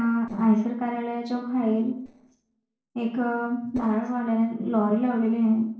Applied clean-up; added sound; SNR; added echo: neural separator model SepFormer DNS4.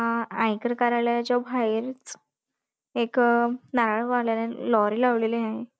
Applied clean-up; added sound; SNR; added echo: none; none; none; none.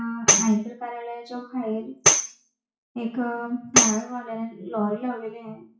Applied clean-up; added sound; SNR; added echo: classical method WPE with log-MMSE.